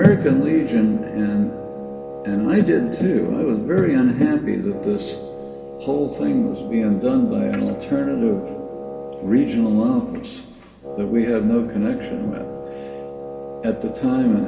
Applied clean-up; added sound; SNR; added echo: none; Wind instrument, woodwind instrument; 12 dB; reverberation time 2.1 s.